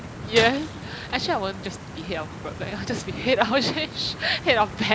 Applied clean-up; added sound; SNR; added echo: none; Stream + Shatter; 10 dB; none.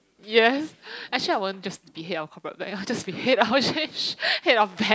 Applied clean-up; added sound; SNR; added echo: none; none; none; none.